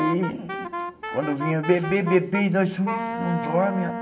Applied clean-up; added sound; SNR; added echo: none; Wind instrument, woodwind instrument; 7 dB; reverberation time 1.5 s.